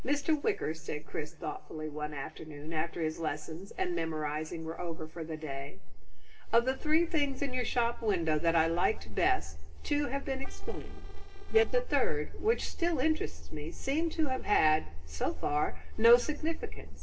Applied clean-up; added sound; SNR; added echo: neural separator model SepFormer DNS4.